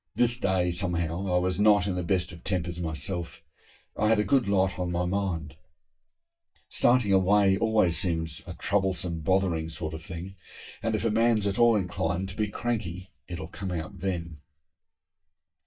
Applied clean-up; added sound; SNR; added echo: neural mask model DeepFilterNet 3.